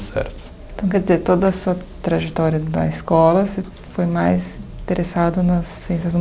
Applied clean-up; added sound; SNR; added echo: none; none; none; none.